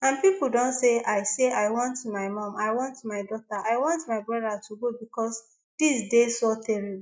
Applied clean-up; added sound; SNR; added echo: neural mask model DeepFilterNet 3.